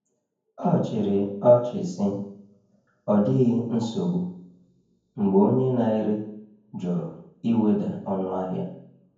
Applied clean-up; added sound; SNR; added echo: none; none; none; reverberation time 0.9 s.